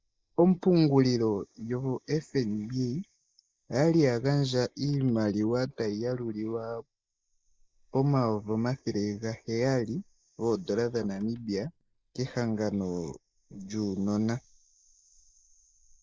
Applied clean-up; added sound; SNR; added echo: neural mask model Resemble Enhance denoiser.